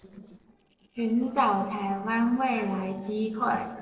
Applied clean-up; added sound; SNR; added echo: neural separator model SepFormer DNS4.